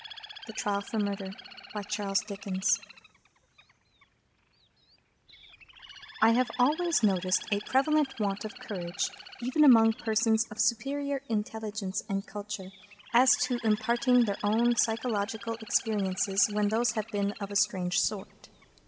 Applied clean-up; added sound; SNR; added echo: none; Bird; 18 dB; none.